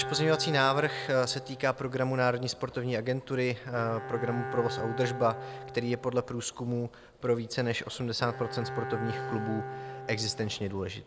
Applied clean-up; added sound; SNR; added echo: none; Bowed string instrument; 10 dB; none.